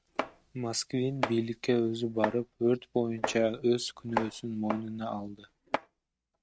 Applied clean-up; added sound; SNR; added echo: neural mask model RNNoise.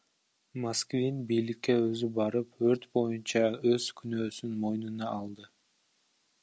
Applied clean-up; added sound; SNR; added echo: none; none; none; none.